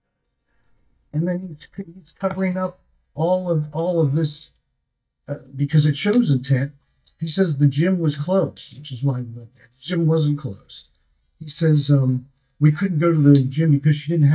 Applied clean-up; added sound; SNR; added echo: neural mask model DeepFilterNet 3.